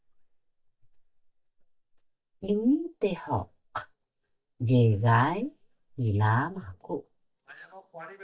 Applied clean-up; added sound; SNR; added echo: neural mask model DeepFilterNet 3.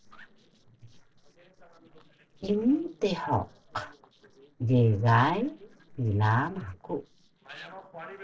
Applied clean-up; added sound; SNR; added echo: neural separator model SepFormer DNS4.